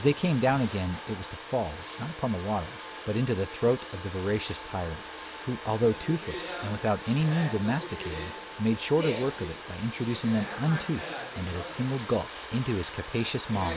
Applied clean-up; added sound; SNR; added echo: none; Domestic sounds, home sounds; 10 dB; none.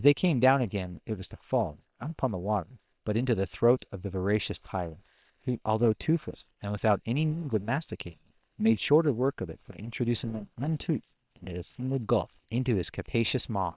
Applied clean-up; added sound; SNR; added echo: neural separator model SepFormer WHAM!.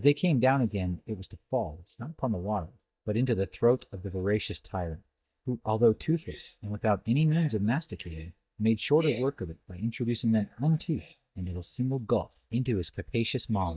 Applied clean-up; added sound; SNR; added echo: neural mask model DeepFilterNet 3.